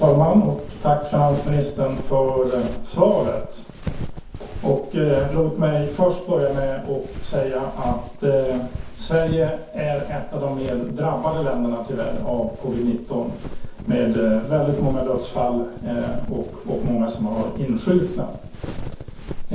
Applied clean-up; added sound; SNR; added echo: none; Walk, footsteps; 9 dB; reverberation time 0.6 s.